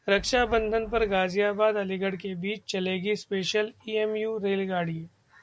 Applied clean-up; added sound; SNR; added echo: none; Wind; 13 dB; none.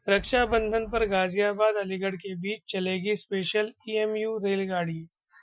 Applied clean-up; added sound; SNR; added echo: classical method Wiener filter.